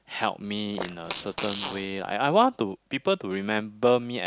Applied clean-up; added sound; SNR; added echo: none; Fart; 11 dB; none.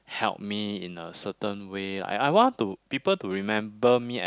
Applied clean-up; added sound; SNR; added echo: none; none; none; none.